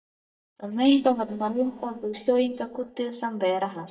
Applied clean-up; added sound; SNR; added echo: neural mask model DeepFilterNet 3.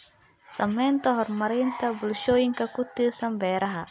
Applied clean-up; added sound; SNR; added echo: none; none; none; none.